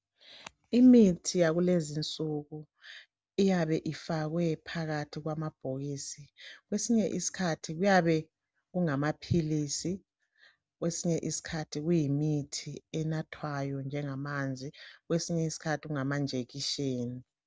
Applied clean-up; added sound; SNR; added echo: none; none; none; none.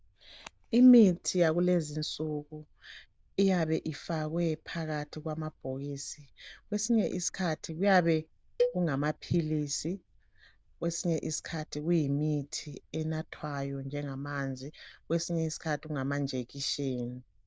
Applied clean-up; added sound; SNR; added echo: neural diffusion model UNIVERSE++.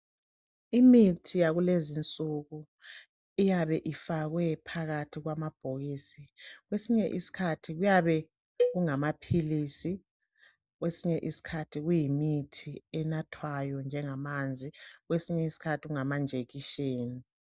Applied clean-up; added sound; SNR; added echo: neural mask model DeepFilterNet 3.